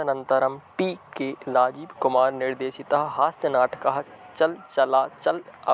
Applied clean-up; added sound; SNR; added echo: none; none; none; none.